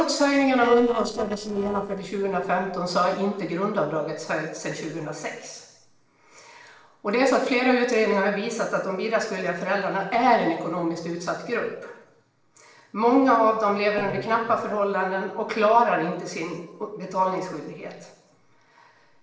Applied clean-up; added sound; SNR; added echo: neural separator model SepFormer DNS4.